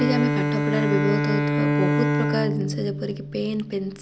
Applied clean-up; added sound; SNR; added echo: none; Bowed string instrument; -3 dB; none.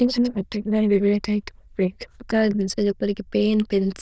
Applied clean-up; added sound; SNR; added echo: neural diffusion model UNIVERSE++.